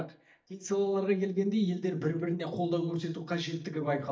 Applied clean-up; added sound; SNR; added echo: neural mask model DeepFilterNet 3.